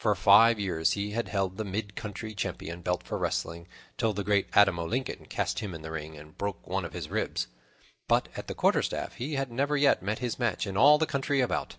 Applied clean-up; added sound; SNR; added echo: none; none; none; none.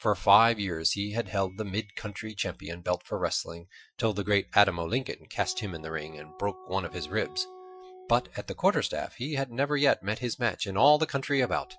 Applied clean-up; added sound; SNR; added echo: classical method Wiener filter.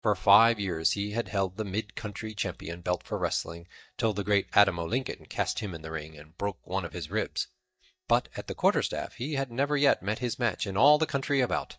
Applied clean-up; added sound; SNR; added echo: neural mask model DeepFilterNet 3.